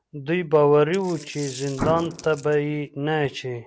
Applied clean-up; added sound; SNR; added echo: none; Coin (dropping) + Explosion; 12 dB; none.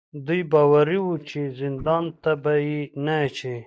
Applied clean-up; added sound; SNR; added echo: neural mask model DeepFilterNet 3.